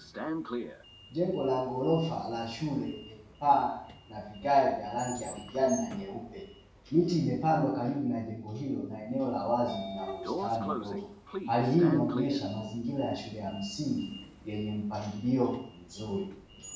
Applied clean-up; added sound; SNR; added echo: none; Sliding door; 12 dB; reverberation time 0.7 s.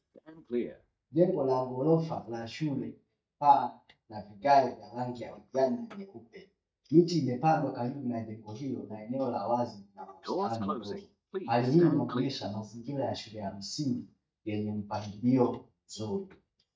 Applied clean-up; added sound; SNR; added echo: neural mask model DeepFilterNet 3.